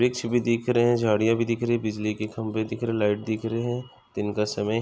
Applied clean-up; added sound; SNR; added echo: none; none; none; none.